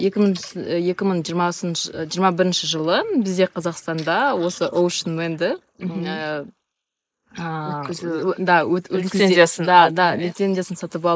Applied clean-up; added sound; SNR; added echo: neural mask model Resemble Enhance denoiser.